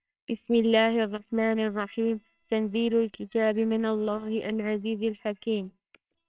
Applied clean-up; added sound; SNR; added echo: neural separator model SepFormer WHAMR!.